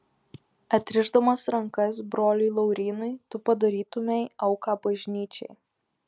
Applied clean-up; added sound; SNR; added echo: none; none; none; none.